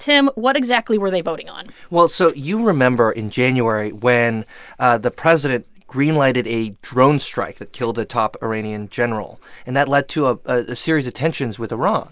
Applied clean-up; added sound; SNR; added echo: none; none; none; none.